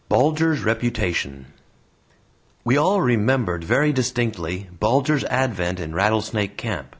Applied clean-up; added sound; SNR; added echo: none; none; none; none.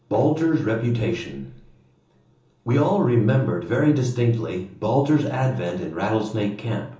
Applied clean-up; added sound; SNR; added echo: none; none; none; reverberation time 1.2 s.